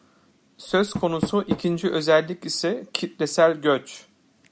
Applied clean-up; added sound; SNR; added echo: none; Door; 12 dB; none.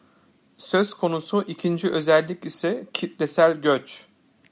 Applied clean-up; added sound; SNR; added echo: none; none; none; none.